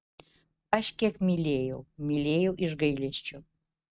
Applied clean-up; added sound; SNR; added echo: neural mask model RNNoise.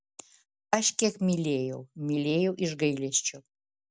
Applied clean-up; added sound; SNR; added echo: none; none; none; none.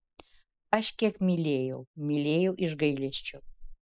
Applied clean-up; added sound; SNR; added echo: neural mask model Resemble Enhance denoiser.